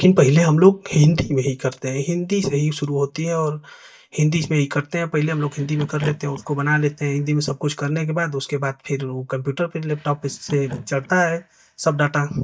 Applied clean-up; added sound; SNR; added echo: neural mask model DeepFilterNet 3.